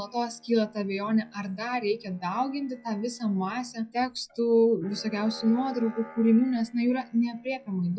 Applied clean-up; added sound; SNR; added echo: classical method WPE with log-MMSE.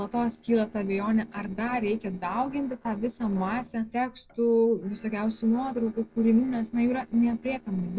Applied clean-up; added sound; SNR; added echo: neural separator model SepFormer DNS4.